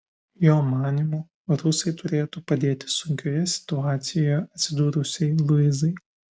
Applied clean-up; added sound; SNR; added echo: none; none; none; none.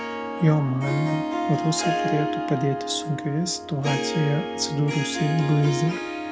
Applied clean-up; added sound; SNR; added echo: none; Harp; 3 dB; none.